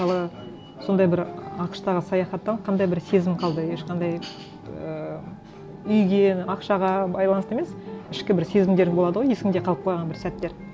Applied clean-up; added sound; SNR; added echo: none; none; none; none.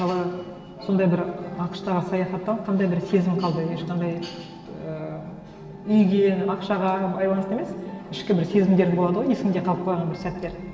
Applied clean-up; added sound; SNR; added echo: none; none; none; reverberation time 2.1 s.